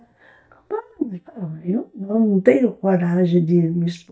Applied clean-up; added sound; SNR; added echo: neural mask model DeepFilterNet 3.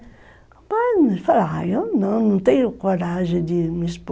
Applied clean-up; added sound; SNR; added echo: none; none; none; none.